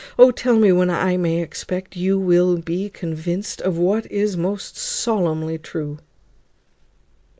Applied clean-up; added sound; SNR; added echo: neural mask model Resemble Enhance denoiser.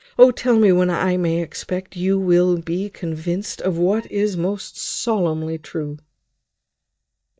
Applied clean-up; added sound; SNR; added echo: neural mask model DeepFilterNet 3.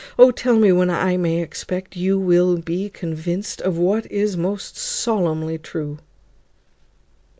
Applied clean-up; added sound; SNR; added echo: none; none; none; none.